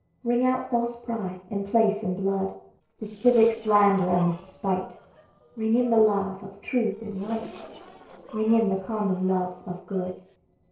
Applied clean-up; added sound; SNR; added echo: neural separator model SepFormer DNS4.